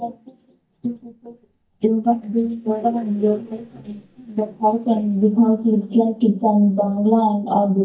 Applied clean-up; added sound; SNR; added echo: neural mask model DeepFilterNet 3.